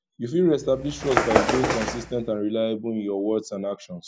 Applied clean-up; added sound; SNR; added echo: none; Bird; 1 dB; none.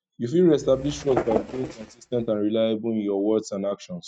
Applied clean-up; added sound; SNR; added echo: neural mask model RNNoise.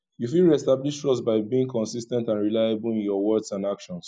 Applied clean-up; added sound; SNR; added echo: none; none; none; none.